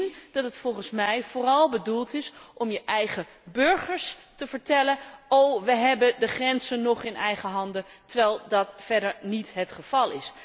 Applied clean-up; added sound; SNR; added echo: none; none; none; none.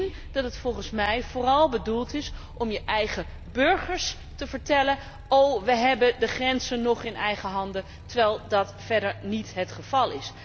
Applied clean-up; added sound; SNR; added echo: none; Motorcycle; 15 dB; none.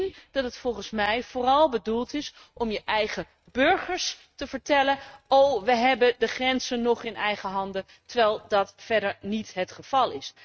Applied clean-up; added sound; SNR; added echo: neural mask model RNNoise.